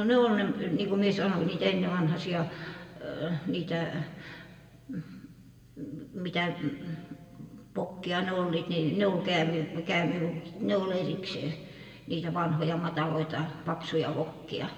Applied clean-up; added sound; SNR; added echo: none; none; none; reverberation time 1.9 s.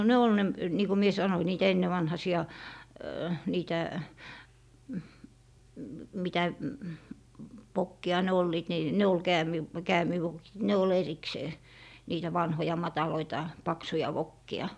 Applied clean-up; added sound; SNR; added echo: none; none; none; none.